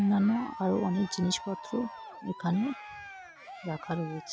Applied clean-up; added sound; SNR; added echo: none; Cheering; 14 dB; none.